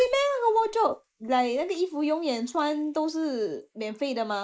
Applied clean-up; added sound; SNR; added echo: neural mask model Resemble Enhance denoiser.